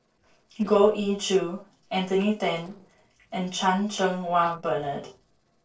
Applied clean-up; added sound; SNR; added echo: neural separator model SepFormer DNS4.